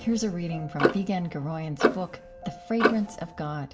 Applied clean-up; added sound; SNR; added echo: none; Clock; 0 dB; reverberation time 0.4 s.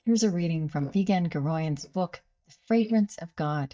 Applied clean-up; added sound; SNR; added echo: neural mask model DeepFilterNet 3.